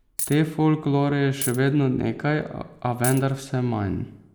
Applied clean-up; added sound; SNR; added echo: neural mask model Resemble Enhance denoiser.